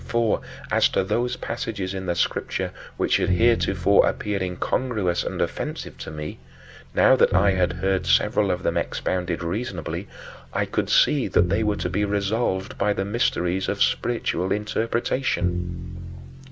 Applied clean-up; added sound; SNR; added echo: none; Bowed string instrument; 8 dB; none.